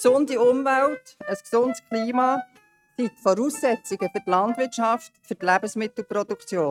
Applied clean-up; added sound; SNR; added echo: neural mask model RNNoise.